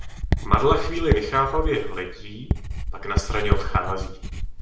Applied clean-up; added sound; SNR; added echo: none; Writing; -1 dB; reverberation time 0.5 s.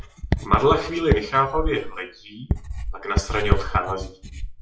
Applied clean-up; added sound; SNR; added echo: classical method WPE with log-MMSE.